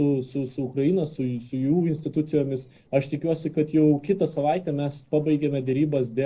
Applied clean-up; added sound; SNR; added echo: neural separator model SepFormer DNS4.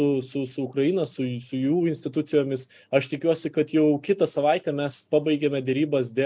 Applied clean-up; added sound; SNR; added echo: none; none; none; none.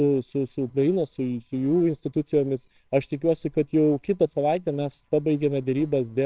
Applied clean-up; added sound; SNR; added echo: neural separator model SepFormer WHAMR!.